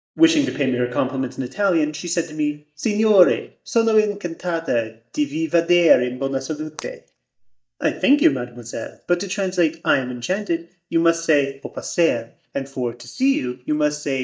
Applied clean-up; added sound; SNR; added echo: neural mask model DeepFilterNet 3.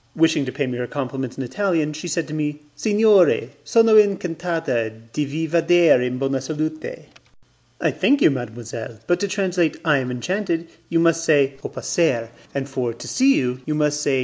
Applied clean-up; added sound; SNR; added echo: none; none; none; none.